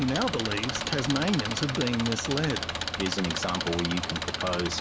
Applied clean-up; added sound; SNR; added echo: none; Engine; 3 dB; none.